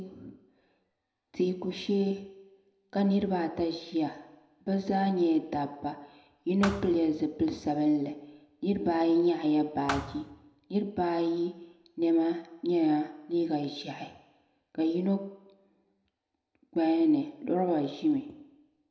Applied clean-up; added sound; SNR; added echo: none; Thump, thud; 10 dB; reverberation time 0.7 s.